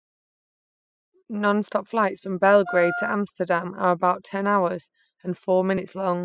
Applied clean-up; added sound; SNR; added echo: classical method spectral subtraction.